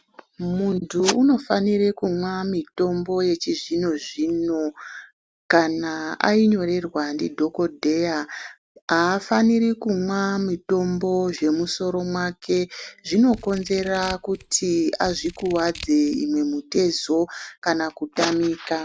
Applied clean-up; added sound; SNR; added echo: none; Scissors; 18 dB; none.